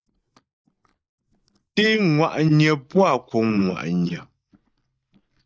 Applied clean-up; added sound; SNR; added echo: neural mask model DeepFilterNet 3.